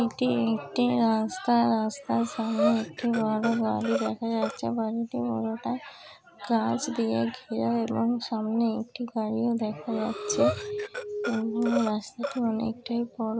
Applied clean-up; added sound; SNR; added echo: none; Breathing + Alarm; 6 dB; none.